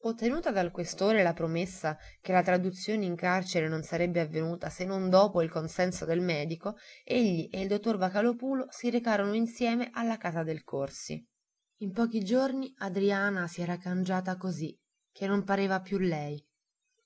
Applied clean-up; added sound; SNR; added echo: none; none; none; none.